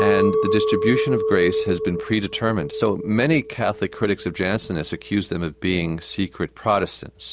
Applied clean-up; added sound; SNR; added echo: none; Chink, clink; 3 dB; none.